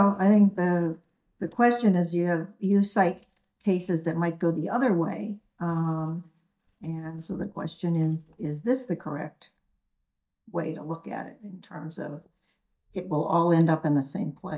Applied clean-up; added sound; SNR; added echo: neural mask model DeepFilterNet 3.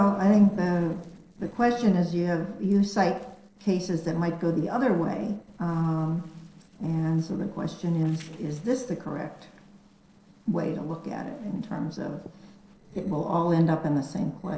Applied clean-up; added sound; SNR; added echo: neural separator model SepFormer DNS4.